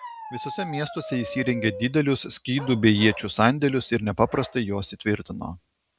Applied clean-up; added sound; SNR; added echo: none; Bark; 15 dB; none.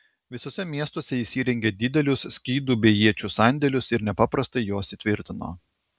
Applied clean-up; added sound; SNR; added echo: none; none; none; none.